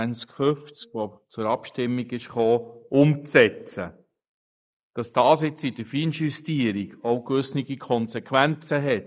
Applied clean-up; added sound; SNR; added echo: neural mask model Resemble Enhance denoiser.